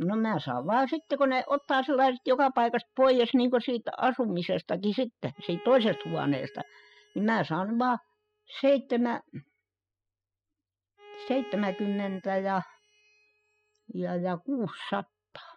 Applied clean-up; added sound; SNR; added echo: classical method spectral subtraction.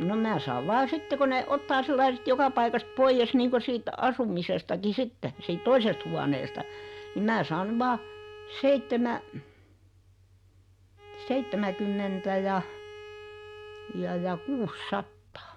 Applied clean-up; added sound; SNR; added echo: none; Bowed string instrument; 16 dB; none.